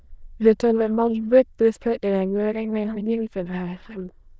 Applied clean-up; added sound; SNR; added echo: neural diffusion model UNIVERSE++.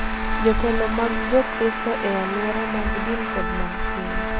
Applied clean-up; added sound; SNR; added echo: none; Traffic noise, roadway noise + Organ; -1 dB; none.